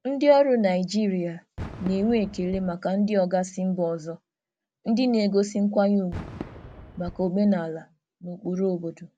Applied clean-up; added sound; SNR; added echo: none; Fireworks; 19 dB; none.